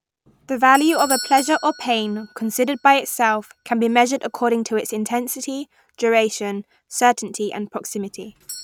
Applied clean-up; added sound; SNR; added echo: none; Doorbell; 17 dB; none.